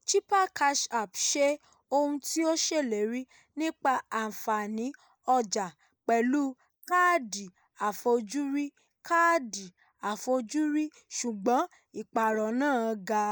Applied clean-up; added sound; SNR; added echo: neural mask model Resemble Enhance denoiser.